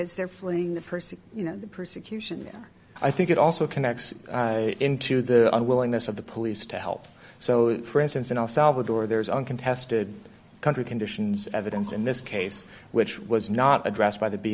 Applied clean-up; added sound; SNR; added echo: none; none; none; none.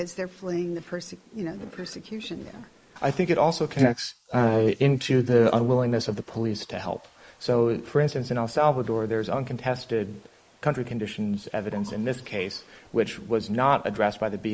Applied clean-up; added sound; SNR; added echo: neural mask model Resemble Enhance denoiser.